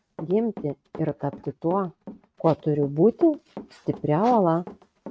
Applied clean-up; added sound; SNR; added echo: neural mask model RNNoise.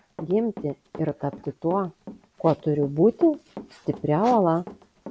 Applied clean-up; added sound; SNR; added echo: none; Run; 18 dB; none.